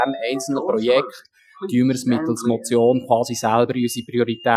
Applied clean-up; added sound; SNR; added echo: classical method Wiener filter.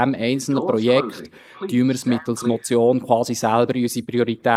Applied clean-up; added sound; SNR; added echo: neural mask model Resemble Enhance denoiser.